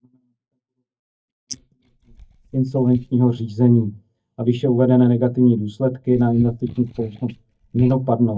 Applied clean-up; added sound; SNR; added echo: neural mask model DeepFilterNet 3.